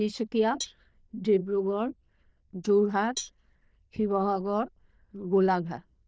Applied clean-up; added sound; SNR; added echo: neural diffusion model UNIVERSE++.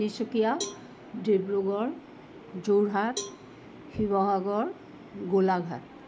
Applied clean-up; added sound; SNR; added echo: none; Cowbell; 17 dB; none.